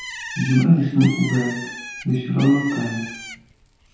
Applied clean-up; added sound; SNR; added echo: none; Bird; 13 dB; reverberation time 0.8 s.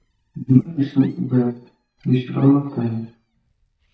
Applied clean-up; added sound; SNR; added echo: neural mask model DeepFilterNet 3.